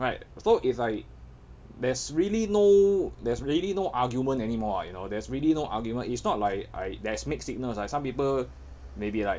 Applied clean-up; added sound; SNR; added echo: none; none; none; none.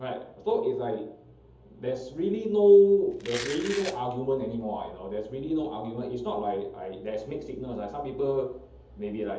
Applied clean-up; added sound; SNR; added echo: none; Domestic sounds, home sounds; 12 dB; reverberation time 0.7 s.